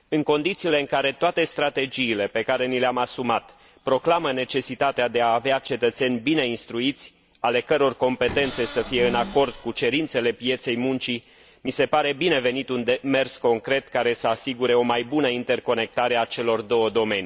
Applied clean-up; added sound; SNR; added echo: none; Cupboard open or close / Door; 12 dB; none.